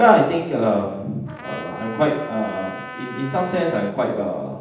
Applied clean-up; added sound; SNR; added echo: none; Trumpet; 14 dB; reverberation time 0.8 s.